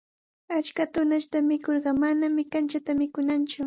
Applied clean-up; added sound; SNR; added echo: none; none; none; none.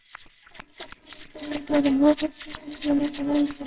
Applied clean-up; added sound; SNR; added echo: neural separator model SepFormer WHAMR!.